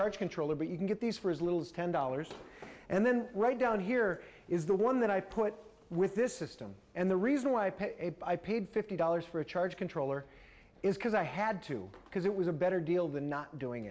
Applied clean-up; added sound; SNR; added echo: none; none; none; none.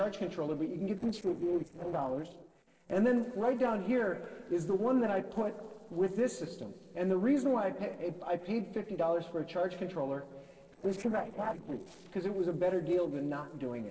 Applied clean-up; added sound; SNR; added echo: neural separator model SepFormer DNS4.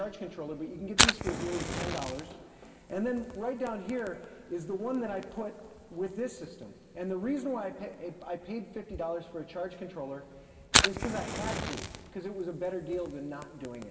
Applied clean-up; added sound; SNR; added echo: none; Fire; -1 dB; reverberation time 2.3 s.